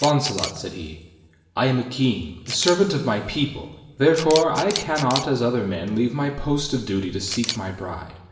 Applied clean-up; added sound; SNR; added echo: none; Camera; 12 dB; reverberation time 1.2 s.